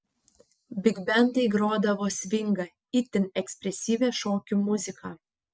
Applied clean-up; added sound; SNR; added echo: none; none; none; none.